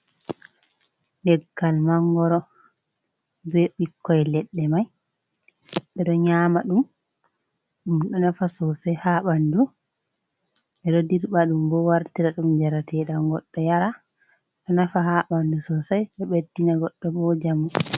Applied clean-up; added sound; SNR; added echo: none; none; none; none.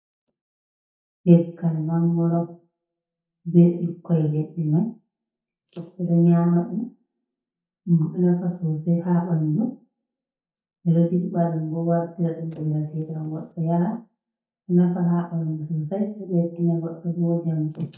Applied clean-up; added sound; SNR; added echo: neural mask model DeepFilterNet 3.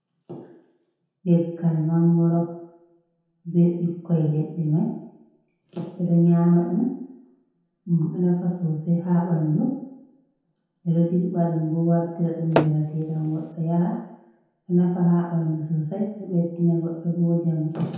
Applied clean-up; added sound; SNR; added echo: none; Tap / Hammer; 4 dB; reverberation time 0.9 s.